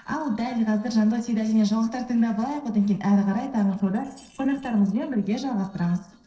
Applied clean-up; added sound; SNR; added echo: neural separator model SepFormer DNS4.